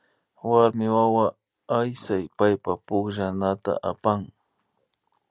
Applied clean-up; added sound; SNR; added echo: none; none; none; none.